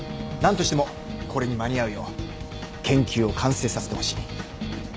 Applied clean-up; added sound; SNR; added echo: none; Brass instrument + Subway, metro, underground; 14 dB; none.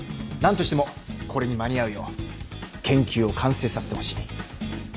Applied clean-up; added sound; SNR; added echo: none; none; none; none.